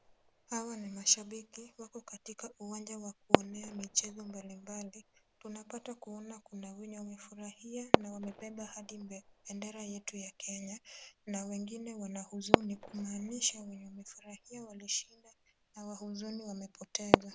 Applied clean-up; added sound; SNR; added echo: none; Fireworks; -3 dB; none.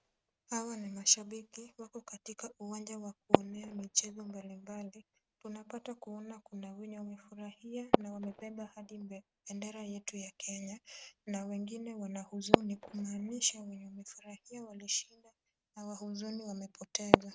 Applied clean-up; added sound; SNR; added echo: neural mask model RNNoise.